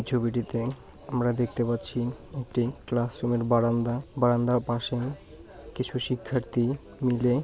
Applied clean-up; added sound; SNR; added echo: none; none; none; none.